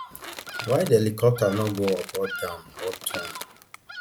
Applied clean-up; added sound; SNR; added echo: none; Bird vocalization, bird call, bird song + Crushing / Wood; 12 dB; none.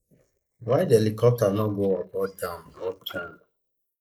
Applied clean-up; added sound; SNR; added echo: neural mask model Resemble Enhance denoiser.